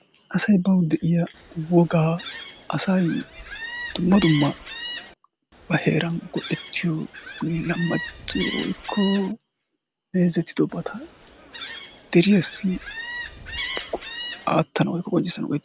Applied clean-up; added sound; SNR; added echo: none; Gull, seagull; 12 dB; none.